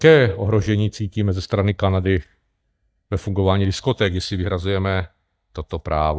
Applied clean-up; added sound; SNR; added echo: neural mask model DeepFilterNet 3.